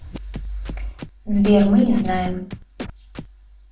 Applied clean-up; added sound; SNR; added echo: none; Scratching (performance technique); 16 dB; reverberation time 0.4 s.